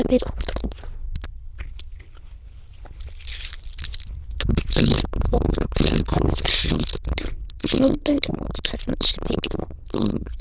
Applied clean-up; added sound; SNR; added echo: neural diffusion model UNIVERSE++.